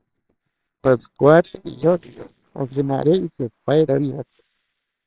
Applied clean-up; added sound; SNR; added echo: neural separator model SepFormer WHAMR!.